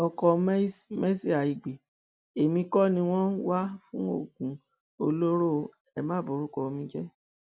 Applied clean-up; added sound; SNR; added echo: none; none; none; none.